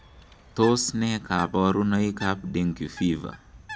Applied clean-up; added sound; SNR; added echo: none; Bird; 18 dB; none.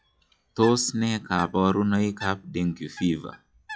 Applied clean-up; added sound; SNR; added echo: classical method log-MMSE.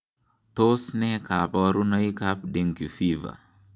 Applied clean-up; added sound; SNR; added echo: none; none; none; none.